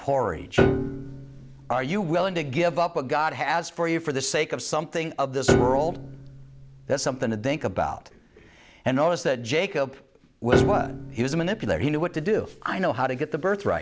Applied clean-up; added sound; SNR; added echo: none; Piano; 3 dB; none.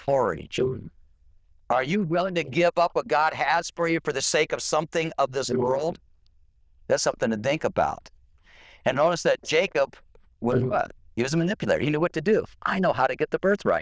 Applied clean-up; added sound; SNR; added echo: neural diffusion model UNIVERSE++.